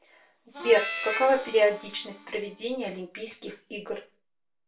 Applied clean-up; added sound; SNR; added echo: none; Harmonica; 9 dB; reverberation time 0.3 s.